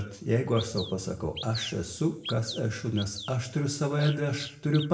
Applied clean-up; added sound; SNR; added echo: none; Bird vocalization, bird call, bird song; 14 dB; reverberation time 0.7 s.